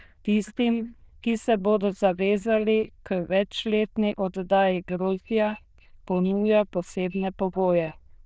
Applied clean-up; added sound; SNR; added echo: neural diffusion model UNIVERSE++.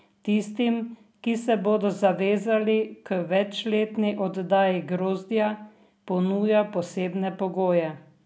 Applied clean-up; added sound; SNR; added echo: none; none; none; none.